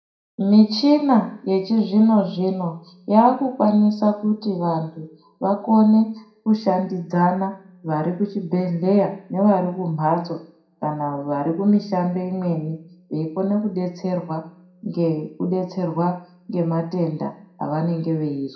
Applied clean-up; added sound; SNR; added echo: none; none; none; reverberation time 0.5 s.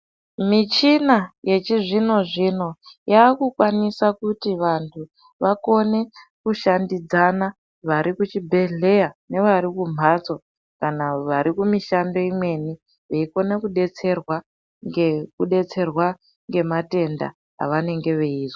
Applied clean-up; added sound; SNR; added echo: none; none; none; none.